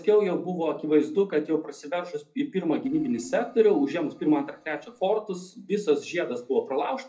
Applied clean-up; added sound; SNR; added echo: neural separator model SepFormer DNS4.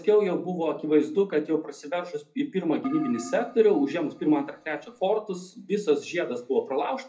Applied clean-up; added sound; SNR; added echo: none; Keyboard (musical); 15 dB; reverberation time 0.3 s.